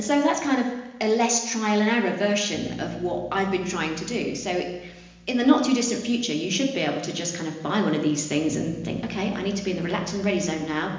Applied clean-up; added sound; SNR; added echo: none; Bass guitar; 18 dB; reverberation time 1.0 s.